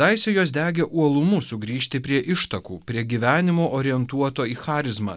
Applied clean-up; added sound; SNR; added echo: none; none; none; none.